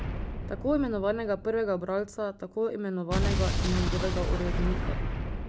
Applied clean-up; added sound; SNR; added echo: none; Explosion; 0 dB; none.